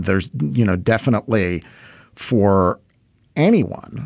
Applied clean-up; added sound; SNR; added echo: none; none; none; none.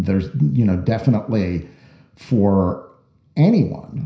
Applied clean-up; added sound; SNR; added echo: none; none; none; reverberation time 0.5 s.